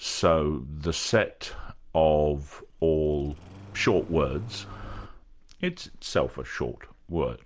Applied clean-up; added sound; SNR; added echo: none; Engine starting; 18 dB; none.